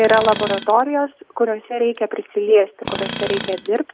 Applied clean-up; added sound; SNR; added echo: none; Tools; 11 dB; none.